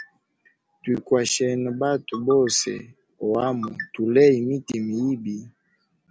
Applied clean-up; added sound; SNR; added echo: none; none; none; none.